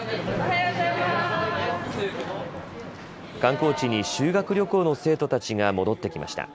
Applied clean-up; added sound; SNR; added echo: none; none; none; none.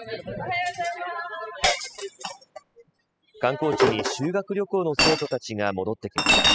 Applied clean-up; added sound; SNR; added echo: classical method spectral subtraction.